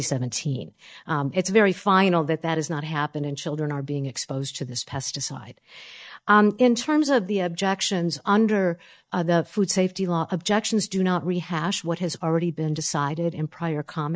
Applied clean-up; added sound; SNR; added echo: neural mask model DeepFilterNet 3.